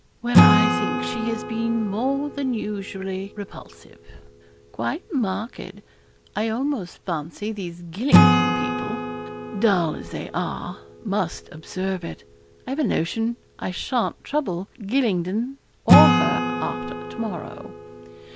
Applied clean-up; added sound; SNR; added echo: none; Acoustic guitar / Strum; -1 dB; none.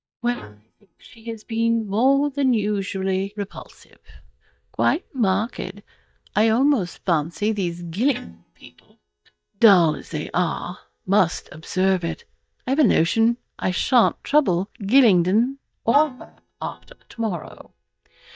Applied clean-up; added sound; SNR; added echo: neural mask model DeepFilterNet 3.